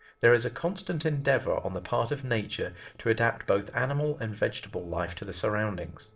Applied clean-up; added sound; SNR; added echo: neural separator model SepFormer DNS4.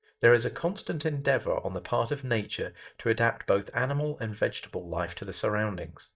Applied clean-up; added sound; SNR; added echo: neural mask model DeepFilterNet 3.